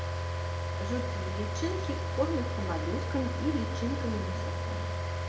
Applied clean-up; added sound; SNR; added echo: none; Car; -3 dB; reverberation time 2.0 s.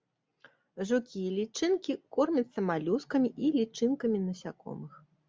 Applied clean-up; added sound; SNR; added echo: none; none; none; none.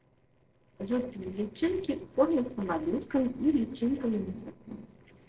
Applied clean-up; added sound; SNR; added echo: neural separator model SepFormer DNS4.